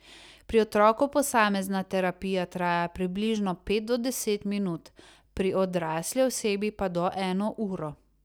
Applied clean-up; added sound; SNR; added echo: none; none; none; none.